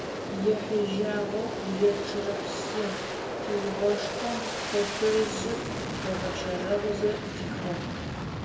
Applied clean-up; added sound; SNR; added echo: none; Aircraft; 3 dB; reverberation time 1.2 s.